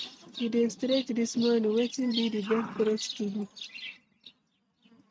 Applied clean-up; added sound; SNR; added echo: neural mask model RNNoise.